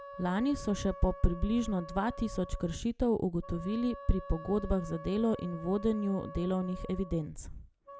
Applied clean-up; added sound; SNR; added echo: none; Wind instrument, woodwind instrument; 16 dB; none.